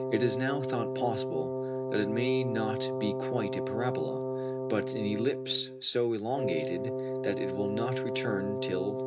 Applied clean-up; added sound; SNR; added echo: none; Wind instrument, woodwind instrument; 0 dB; none.